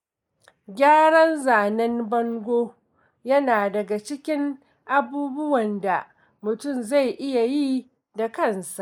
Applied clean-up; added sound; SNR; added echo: neural mask model Resemble Enhance denoiser.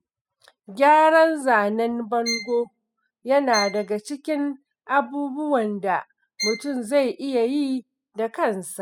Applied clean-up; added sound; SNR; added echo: classical method spectral subtraction.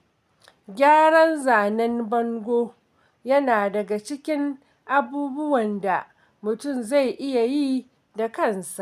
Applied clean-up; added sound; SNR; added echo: none; none; none; none.